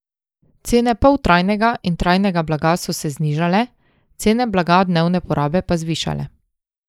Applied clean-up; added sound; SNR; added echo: neural mask model Resemble Enhance denoiser.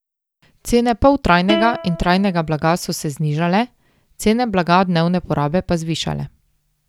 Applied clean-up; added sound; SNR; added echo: none; Plucked string instrument; 10 dB; none.